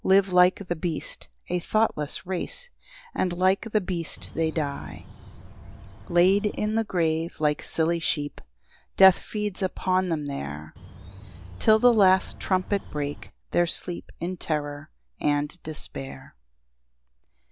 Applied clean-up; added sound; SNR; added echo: none; Bird; 15 dB; none.